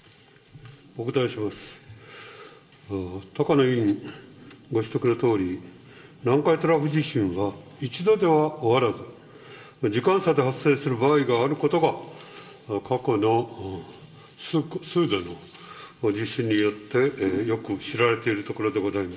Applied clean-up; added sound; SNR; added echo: none; none; none; reverberation time 2.6 s.